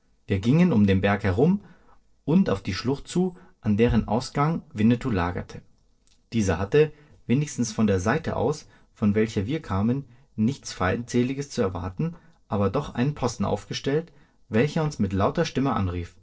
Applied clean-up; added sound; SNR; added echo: neural separator model SepFormer DNS4.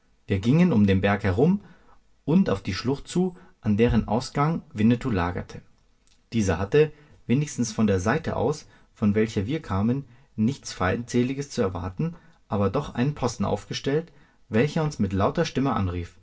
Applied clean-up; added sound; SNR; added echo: none; Bass drum; 14 dB; reverberation time 0.2 s.